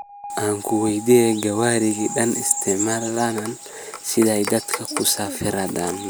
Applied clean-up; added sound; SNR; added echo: none; Alarm; 17 dB; none.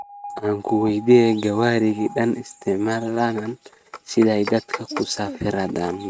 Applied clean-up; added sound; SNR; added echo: neural mask model RNNoise.